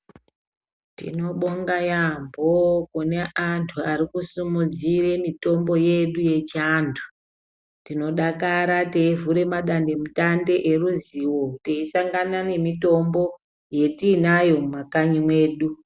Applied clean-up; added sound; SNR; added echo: none; none; none; none.